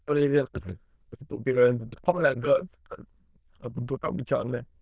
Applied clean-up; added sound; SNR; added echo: neural diffusion model UNIVERSE++.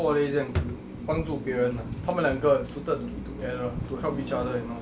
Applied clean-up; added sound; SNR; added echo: none; Drawer open or close; 13 dB; none.